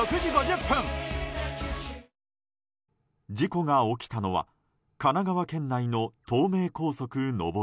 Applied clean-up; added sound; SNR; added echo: none; none; none; none.